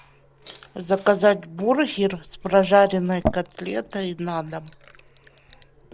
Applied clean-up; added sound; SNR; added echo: none; Liquid; 13 dB; none.